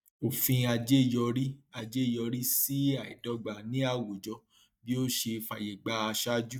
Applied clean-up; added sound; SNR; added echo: neural mask model DeepFilterNet 3.